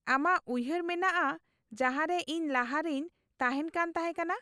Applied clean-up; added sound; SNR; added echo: none; none; none; none.